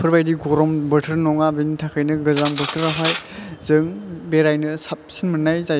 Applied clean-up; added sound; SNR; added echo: none; Cutlery, silverware; 6 dB; none.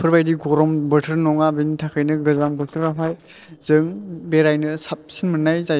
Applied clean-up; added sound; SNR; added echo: neural separator model SepFormer DNS4.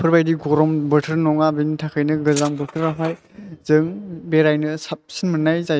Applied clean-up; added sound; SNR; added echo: neural mask model RNNoise.